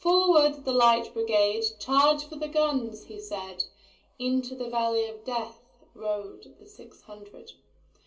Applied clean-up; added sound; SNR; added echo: none; none; none; reverberation time 0.3 s.